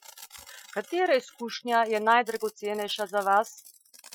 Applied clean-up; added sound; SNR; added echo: classical method Wiener filter.